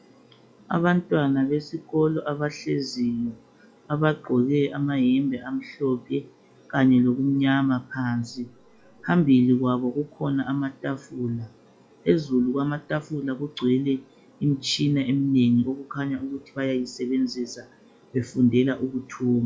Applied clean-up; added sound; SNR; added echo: classical method log-MMSE.